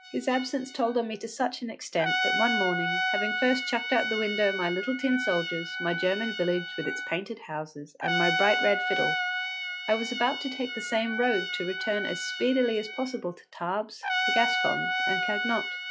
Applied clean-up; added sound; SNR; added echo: classical method log-MMSE.